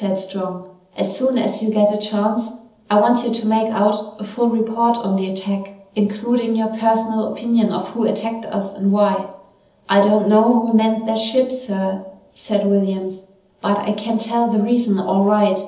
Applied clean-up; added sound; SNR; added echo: none; none; none; reverberation time 0.7 s.